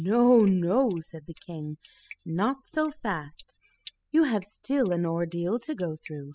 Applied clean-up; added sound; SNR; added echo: classical method spectral subtraction.